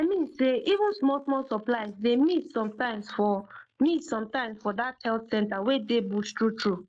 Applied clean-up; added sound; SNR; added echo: neural mask model Resemble Enhance denoiser.